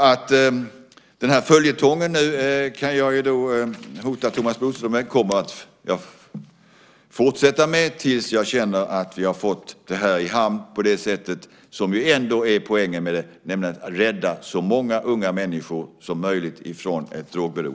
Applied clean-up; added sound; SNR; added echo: none; none; none; none.